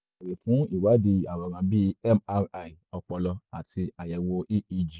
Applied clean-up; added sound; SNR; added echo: none; none; none; none.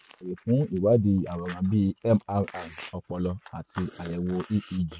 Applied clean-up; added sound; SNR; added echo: none; Chewing, mastication; 20 dB; none.